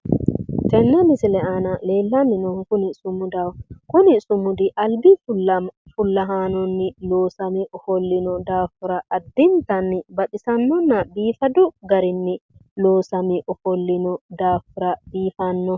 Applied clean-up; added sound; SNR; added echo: none; none; none; none.